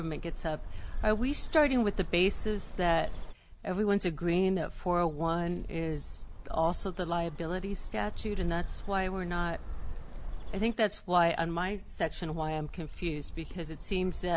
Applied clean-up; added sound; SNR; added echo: none; Bird; 5 dB; none.